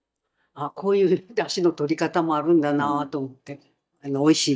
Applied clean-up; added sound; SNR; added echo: neural mask model DeepFilterNet 3.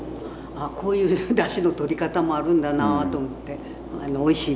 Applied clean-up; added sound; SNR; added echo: none; none; none; none.